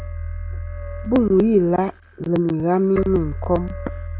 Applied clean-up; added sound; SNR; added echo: none; Keyboard (musical); 10 dB; none.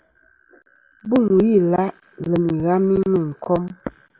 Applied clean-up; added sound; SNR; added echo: none; none; none; none.